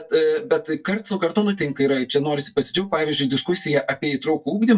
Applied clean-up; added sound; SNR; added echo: neural mask model DeepFilterNet 3.